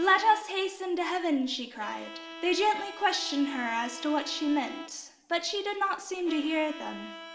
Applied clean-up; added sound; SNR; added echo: none; Bowed string instrument; 16 dB; reverberation time 1.1 s.